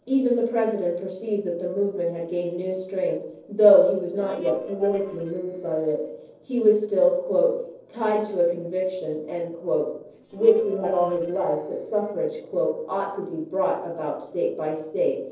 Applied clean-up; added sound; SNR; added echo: neural separator model SepFormer DNS4.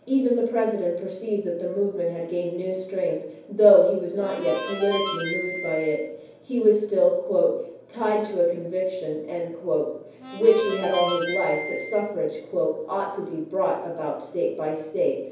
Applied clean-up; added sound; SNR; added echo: none; Harmonica; 9 dB; reverberation time 0.9 s.